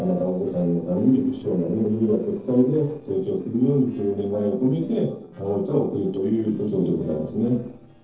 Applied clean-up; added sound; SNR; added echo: neural separator model SepFormer DNS4.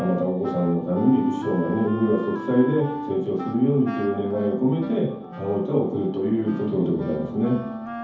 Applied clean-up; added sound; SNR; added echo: none; Wind instrument, woodwind instrument; 11 dB; reverberation time 0.7 s.